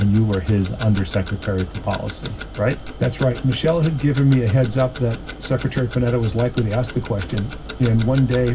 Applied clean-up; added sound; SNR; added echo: none; Tick-tock; 12 dB; reverberation time 0.4 s.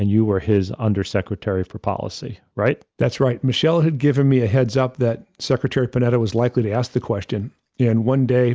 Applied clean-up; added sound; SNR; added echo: none; none; none; none.